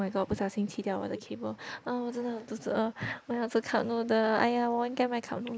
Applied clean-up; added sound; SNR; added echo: neural mask model Resemble Enhance denoiser.